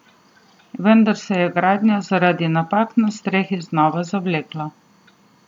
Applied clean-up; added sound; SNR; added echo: none; none; none; none.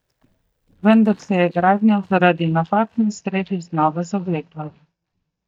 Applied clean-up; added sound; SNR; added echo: neural mask model DeepFilterNet 3.